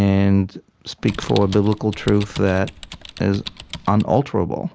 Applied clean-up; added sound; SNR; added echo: none; Typing; 15 dB; none.